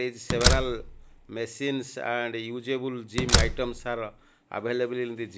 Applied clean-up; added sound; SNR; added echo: none; Slam; -3 dB; none.